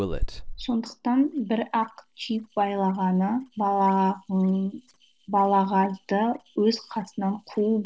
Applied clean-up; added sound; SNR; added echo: neural separator model SepFormer DNS4.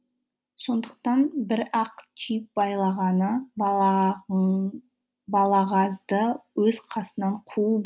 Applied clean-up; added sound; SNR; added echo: none; none; none; none.